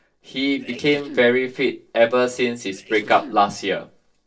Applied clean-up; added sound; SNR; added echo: neural separator model SepFormer DNS4.